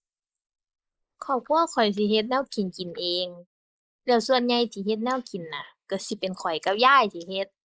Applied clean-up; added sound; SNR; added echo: neural mask model Resemble Enhance denoiser.